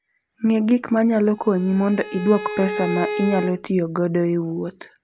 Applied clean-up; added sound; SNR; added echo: none; Bowed string instrument; 9 dB; none.